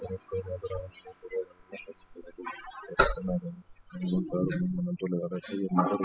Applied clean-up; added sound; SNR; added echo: classical method spectral subtraction.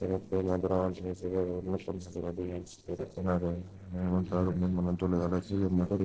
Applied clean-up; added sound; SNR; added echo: neural separator model SepFormer DNS4.